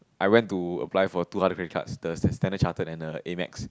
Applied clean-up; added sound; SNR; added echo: none; none; none; none.